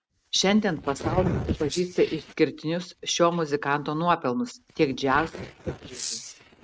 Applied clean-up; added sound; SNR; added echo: neural mask model RNNoise.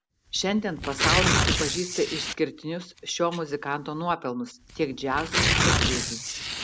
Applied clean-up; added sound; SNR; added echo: none; Tearing; -2 dB; none.